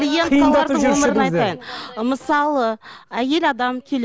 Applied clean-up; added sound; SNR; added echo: none; none; none; none.